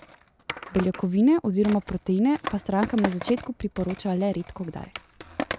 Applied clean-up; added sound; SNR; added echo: none; Skateboard; 12 dB; none.